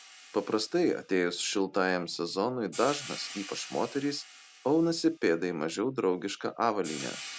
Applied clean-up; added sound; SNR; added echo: none; Hi-hat; 17 dB; none.